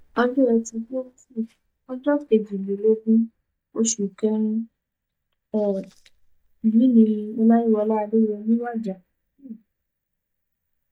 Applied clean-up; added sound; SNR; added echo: neural mask model DeepFilterNet 3.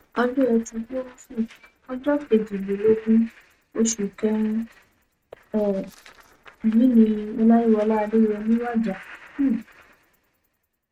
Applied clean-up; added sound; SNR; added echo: neural mask model RNNoise.